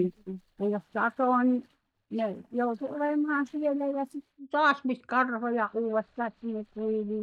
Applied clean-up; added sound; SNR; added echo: neural mask model DeepFilterNet 3.